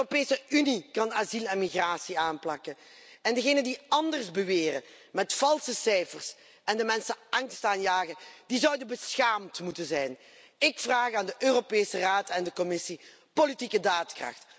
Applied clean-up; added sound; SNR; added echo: none; none; none; none.